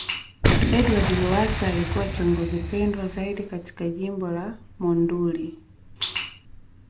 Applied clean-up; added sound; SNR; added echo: none; Boom; 2 dB; none.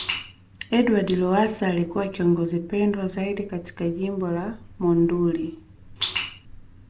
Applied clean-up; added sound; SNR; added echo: none; none; none; none.